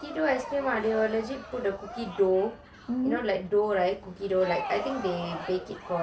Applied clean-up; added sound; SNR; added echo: none; Crowd; 12 dB; none.